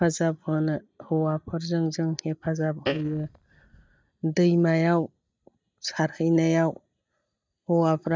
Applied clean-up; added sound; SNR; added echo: neural mask model DeepFilterNet 3.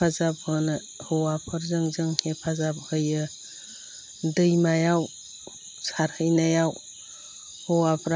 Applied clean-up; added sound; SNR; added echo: none; none; none; none.